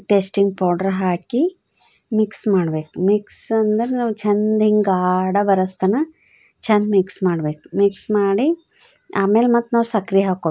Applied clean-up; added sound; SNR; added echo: none; none; none; none.